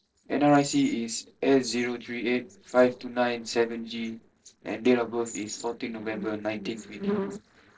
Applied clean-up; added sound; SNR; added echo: neural separator model SepFormer DNS4.